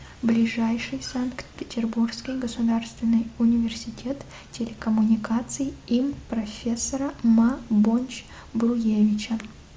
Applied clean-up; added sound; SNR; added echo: none; none; none; none.